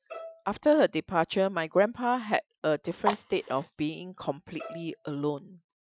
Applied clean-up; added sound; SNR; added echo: classical method Wiener filter.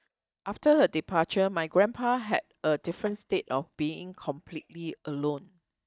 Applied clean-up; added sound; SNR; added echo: neural mask model DeepFilterNet 3.